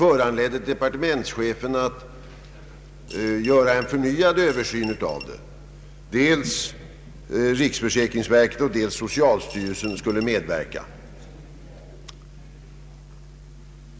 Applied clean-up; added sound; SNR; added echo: none; Coin (dropping) / Glass; 17 dB; none.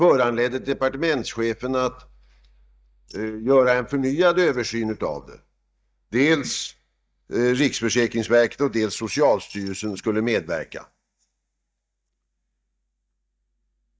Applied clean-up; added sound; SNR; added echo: neural mask model DeepFilterNet 3.